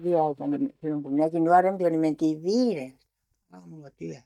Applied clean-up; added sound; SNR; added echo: neural mask model DeepFilterNet 3.